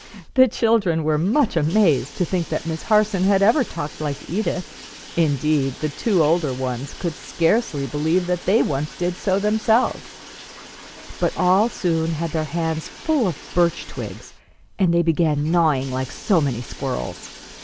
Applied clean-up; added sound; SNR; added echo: none; Bathtub (filling or washing); 19 dB; none.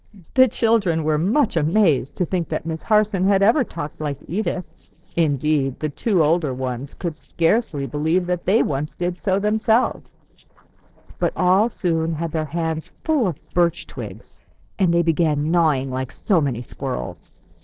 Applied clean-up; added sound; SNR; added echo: neural separator model SepFormer DNS4.